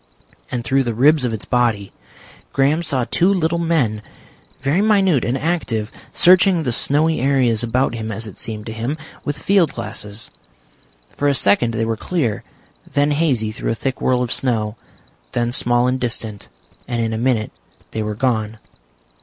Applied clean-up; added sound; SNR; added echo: none; Cricket; 19 dB; none.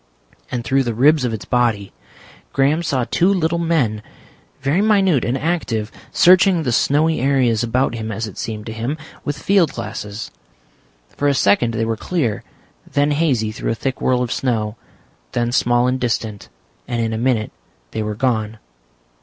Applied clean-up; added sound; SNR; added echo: none; none; none; none.